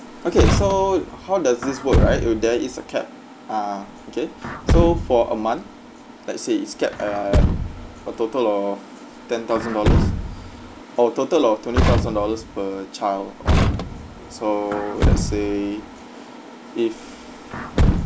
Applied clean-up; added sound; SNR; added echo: none; Truck; 0 dB; none.